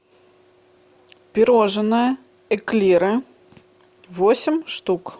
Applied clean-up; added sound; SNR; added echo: none; none; none; none.